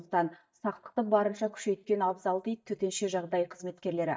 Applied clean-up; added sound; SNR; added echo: neural mask model DeepFilterNet 3.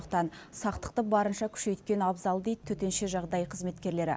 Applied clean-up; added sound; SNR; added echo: none; none; none; none.